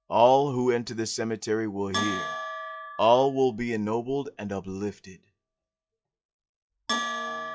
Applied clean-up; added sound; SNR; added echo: classical method log-MMSE.